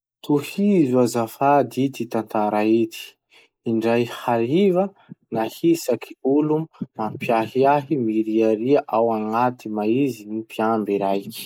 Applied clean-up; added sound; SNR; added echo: neural mask model Resemble Enhance denoiser.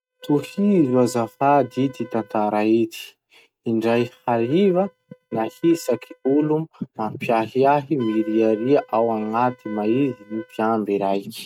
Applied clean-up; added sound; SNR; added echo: neural mask model RNNoise.